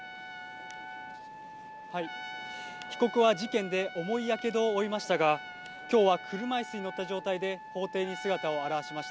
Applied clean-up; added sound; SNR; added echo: none; Wind instrument, woodwind instrument + Trumpet; 12 dB; none.